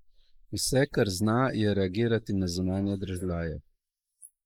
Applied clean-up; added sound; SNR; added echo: neural mask model Resemble Enhance denoiser.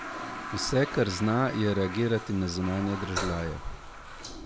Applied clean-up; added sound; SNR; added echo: none; Toilet flush; 9 dB; none.